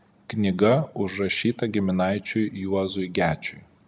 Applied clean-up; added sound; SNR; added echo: none; none; none; none.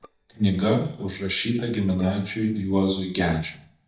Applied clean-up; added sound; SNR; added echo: neural mask model DeepFilterNet 3.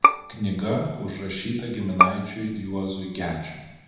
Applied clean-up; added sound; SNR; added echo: none; Bowed string instrument; -2 dB; reverberation time 1.1 s.